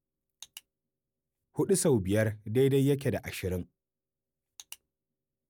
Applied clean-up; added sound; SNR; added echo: none; none; none; none.